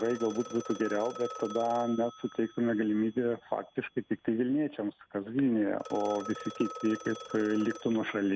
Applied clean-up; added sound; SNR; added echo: none; Telephone; 15 dB; none.